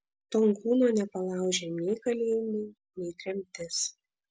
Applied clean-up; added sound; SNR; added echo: none; none; none; none.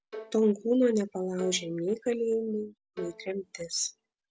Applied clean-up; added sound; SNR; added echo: none; Bowed string instrument; 18 dB; none.